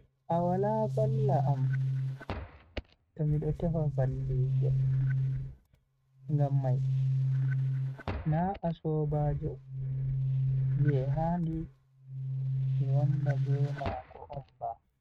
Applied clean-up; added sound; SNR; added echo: neural mask model RNNoise.